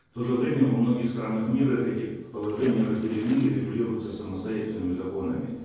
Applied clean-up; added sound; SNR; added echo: neural separator model SepFormer DNS4.